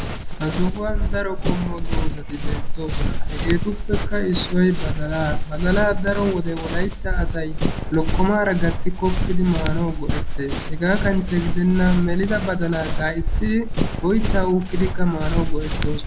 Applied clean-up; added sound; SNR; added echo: none; Run; -2 dB; none.